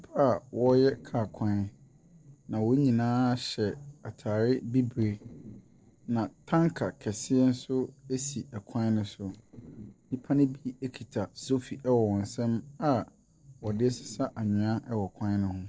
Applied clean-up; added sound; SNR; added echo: neural separator model SepFormer DNS4.